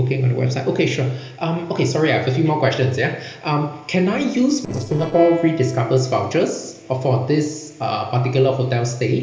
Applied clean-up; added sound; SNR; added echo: neural separator model SepFormer DNS4.